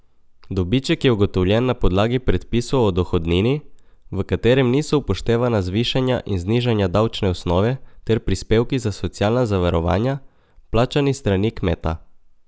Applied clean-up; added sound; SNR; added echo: none; none; none; none.